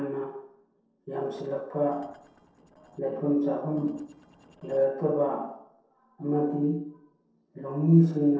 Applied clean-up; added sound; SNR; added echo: neural separator model SepFormer DNS4.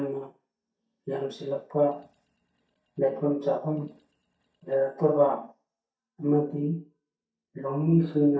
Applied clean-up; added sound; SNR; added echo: neural mask model DeepFilterNet 3.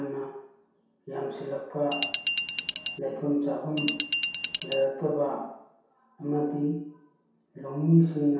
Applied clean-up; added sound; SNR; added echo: none; Glass; -3 dB; reverberation time 0.7 s.